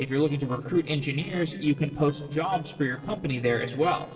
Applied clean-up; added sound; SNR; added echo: neural separator model SepFormer DNS4.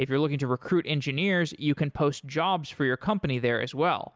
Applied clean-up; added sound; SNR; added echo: none; none; none; none.